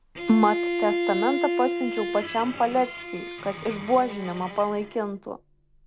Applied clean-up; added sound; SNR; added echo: none; Bowed string instrument; 5 dB; none.